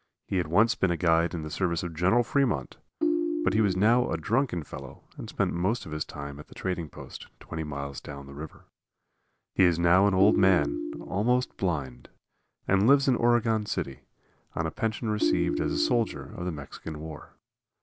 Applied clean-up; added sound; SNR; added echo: none; Ringtone; 2 dB; none.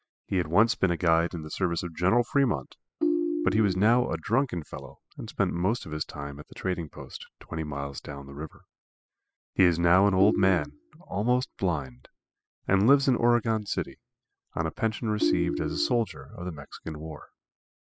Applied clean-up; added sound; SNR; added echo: classical method spectral subtraction.